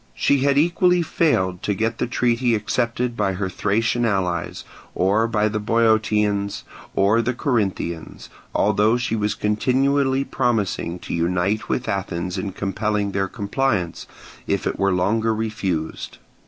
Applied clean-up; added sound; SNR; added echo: none; none; none; none.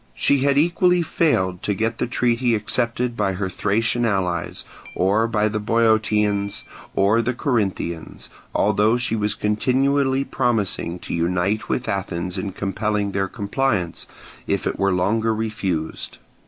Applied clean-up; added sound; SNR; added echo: none; Keyboard (musical); 20 dB; none.